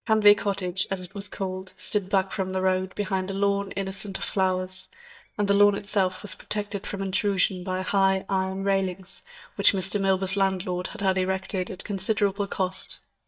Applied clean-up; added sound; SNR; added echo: neural mask model DeepFilterNet 3.